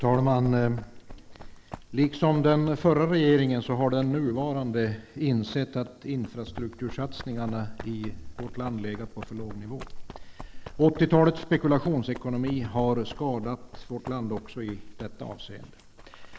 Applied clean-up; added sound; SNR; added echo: none; Run; 14 dB; none.